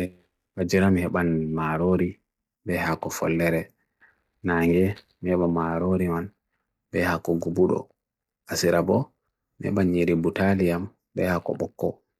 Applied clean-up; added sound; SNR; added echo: neural mask model DeepFilterNet 3.